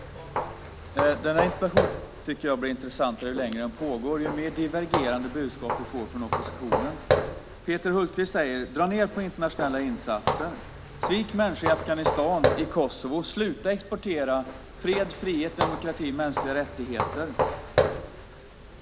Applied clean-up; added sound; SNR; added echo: none; Walk, footsteps; 2 dB; none.